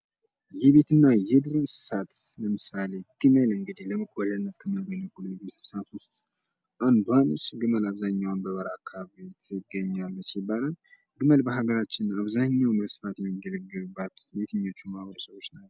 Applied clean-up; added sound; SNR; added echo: none; none; none; none.